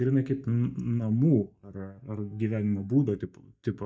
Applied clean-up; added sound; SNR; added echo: neural mask model DeepFilterNet 3.